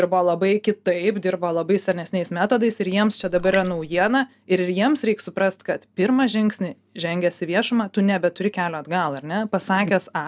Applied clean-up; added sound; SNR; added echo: none; Raindrop; 14 dB; none.